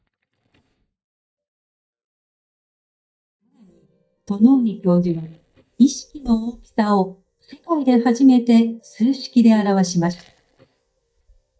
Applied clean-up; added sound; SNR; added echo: neural mask model DeepFilterNet 3.